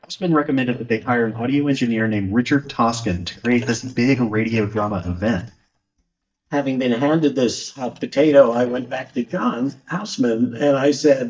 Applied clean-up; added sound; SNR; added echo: neural mask model DeepFilterNet 3.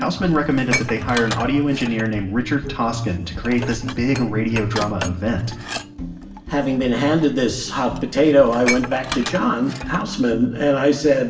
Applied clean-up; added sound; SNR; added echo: none; Dishes, pots, and pans; 13 dB; reverberation time 0.7 s.